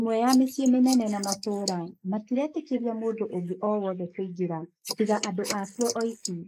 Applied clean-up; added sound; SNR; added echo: neural mask model Resemble Enhance denoiser.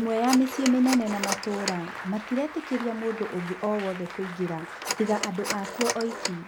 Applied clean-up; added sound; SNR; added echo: none; Telephone + Applause; 7 dB; none.